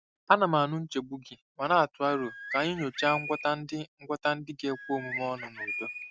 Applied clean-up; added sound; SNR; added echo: none; Bird; 9 dB; none.